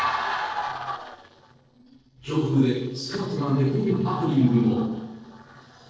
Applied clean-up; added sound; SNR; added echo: neural separator model SepFormer DNS4.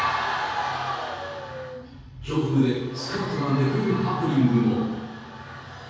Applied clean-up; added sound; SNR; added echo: none; Bark; 17 dB; reverberation time 1.3 s.